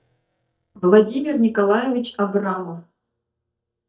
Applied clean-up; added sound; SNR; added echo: neural mask model DeepFilterNet 3.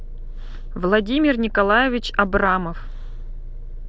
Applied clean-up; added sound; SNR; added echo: none; none; none; none.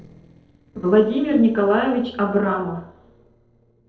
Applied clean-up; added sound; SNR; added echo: neural separator model SepFormer DNS4.